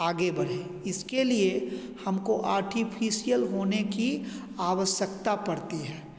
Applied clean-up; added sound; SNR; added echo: none; none; none; none.